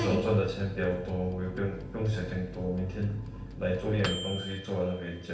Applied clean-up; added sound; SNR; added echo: none; Microwave oven; 10 dB; reverberation time 0.8 s.